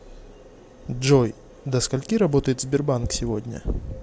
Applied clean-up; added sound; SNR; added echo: none; none; none; none.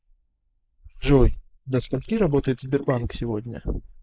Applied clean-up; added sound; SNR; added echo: neural mask model Resemble Enhance denoiser.